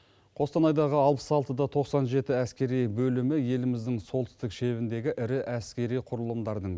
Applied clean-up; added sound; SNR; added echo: none; none; none; none.